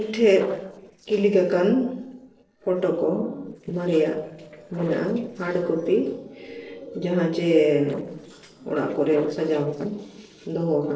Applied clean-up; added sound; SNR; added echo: neural separator model SepFormer DNS4.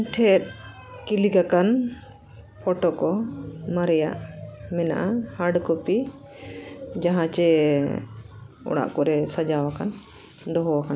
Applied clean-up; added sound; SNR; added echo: none; none; none; none.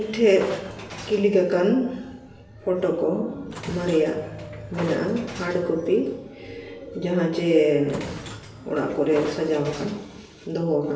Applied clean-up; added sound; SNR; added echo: none; Train; 16 dB; reverberation time 1.0 s.